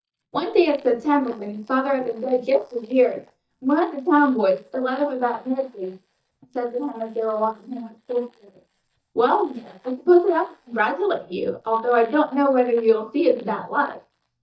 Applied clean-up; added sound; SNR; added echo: neural mask model DeepFilterNet 3.